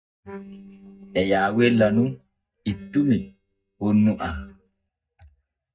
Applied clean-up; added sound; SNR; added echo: neural mask model DeepFilterNet 3.